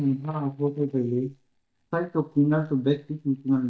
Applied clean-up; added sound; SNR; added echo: neural mask model DeepFilterNet 3.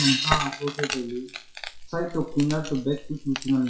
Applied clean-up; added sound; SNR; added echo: classical method WPE with log-MMSE.